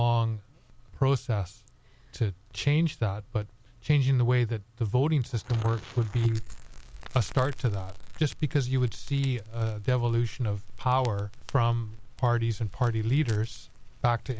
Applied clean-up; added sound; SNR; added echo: neural mask model Resemble Enhance denoiser.